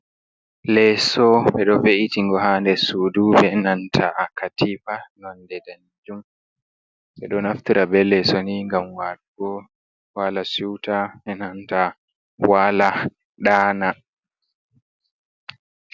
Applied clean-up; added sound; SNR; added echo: none; none; none; none.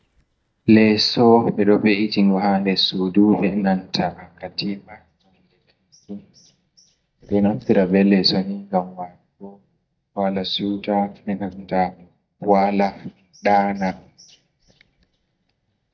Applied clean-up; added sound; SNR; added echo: neural mask model DeepFilterNet 3.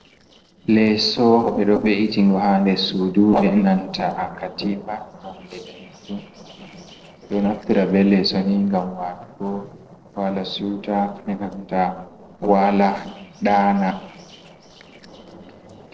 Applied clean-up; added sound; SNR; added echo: neural separator model SepFormer DNS4.